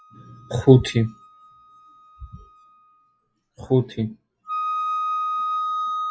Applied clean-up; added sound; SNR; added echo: classical method log-MMSE.